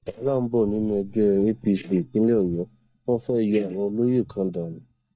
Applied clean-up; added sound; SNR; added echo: neural mask model DeepFilterNet 3.